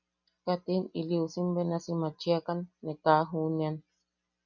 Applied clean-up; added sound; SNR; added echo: none; none; none; none.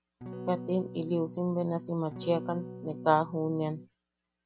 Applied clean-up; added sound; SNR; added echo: none; Electric guitar / Strum; 11 dB; none.